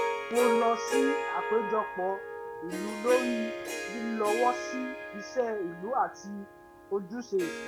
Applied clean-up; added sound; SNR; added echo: none; Harp; 2 dB; none.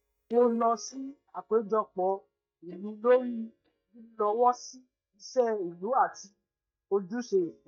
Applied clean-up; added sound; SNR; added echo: neural mask model DeepFilterNet 3.